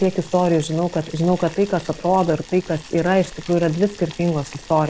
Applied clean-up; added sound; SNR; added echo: none; Boiling; 19 dB; none.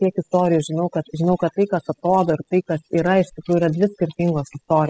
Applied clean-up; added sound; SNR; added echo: classical method spectral subtraction.